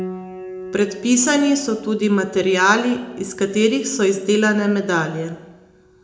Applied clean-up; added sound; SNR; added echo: none; Piano; 17 dB; reverberation time 0.6 s.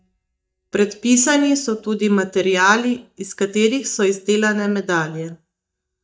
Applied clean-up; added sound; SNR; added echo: neural mask model DeepFilterNet 3.